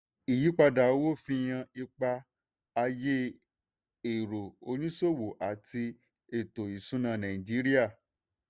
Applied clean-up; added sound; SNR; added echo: none; none; none; none.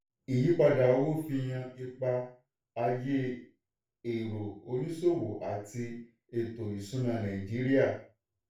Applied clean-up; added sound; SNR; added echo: none; none; none; reverberation time 0.4 s.